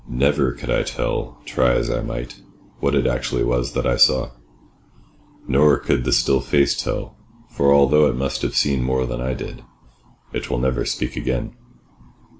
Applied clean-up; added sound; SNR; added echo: none; none; none; none.